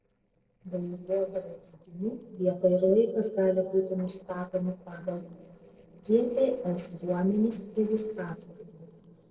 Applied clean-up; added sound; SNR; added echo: neural separator model SepFormer DNS4.